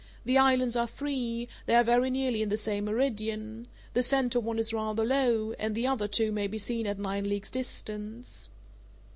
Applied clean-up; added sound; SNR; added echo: none; none; none; none.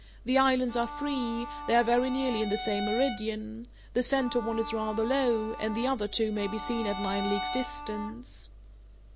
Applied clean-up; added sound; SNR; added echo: none; Bowed string instrument + Bowed string instrument; 9 dB; none.